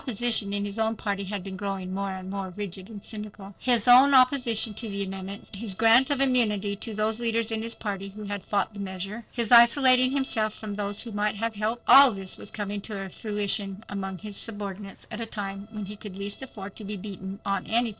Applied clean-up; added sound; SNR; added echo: neural separator model SepFormer DNS4.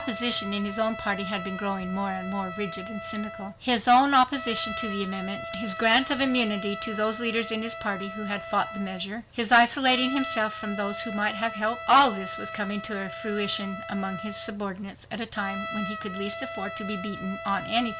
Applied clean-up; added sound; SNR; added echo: none; Trumpet; 11 dB; none.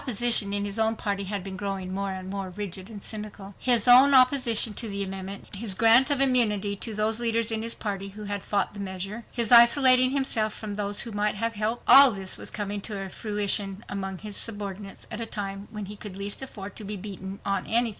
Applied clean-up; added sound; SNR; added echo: none; none; none; none.